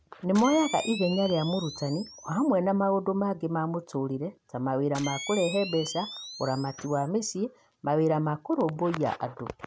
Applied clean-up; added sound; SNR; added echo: none; Camera; 14 dB; none.